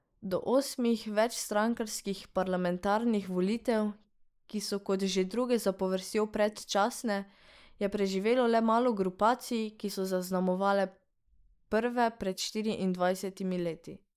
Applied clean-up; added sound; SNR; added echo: neural mask model Resemble Enhance denoiser.